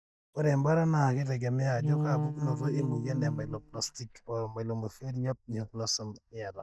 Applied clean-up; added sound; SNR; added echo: neural mask model DeepFilterNet 3.